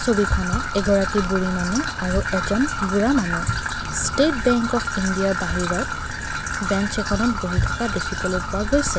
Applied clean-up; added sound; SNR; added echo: none; Trickle, dribble / Traffic noise, roadway noise; 2 dB; none.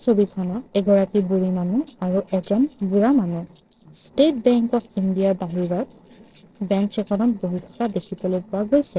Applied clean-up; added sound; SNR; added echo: neural separator model SepFormer DNS4.